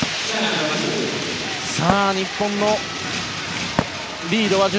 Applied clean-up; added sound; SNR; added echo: none; Wood; 11 dB; none.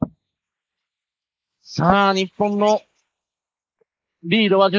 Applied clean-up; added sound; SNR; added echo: neural mask model Resemble Enhance denoiser.